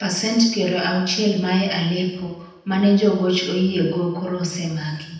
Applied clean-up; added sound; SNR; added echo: none; none; none; reverberation time 0.9 s.